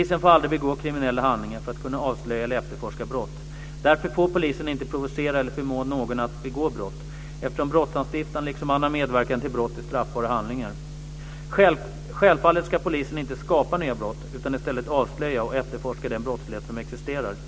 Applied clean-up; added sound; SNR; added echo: none; none; none; none.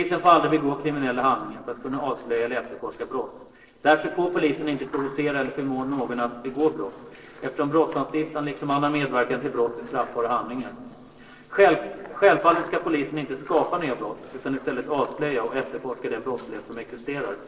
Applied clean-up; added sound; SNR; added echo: neural separator model SepFormer DNS4.